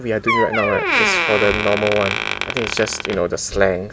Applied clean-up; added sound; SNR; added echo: none; Door; 1 dB; none.